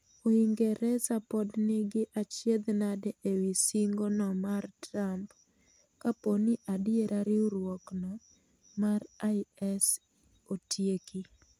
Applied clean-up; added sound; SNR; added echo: none; none; none; none.